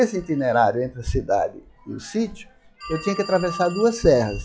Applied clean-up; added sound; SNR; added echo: classical method log-MMSE.